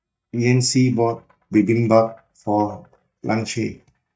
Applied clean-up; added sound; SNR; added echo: neural mask model DeepFilterNet 3.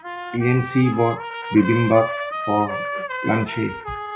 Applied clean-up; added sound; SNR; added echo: classical method WPE with log-MMSE.